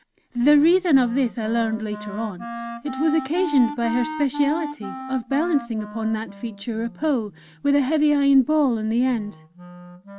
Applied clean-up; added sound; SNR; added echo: none; Wind instrument, woodwind instrument; 13 dB; none.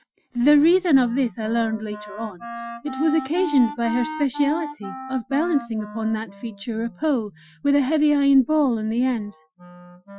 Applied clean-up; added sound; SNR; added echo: classical method Wiener filter.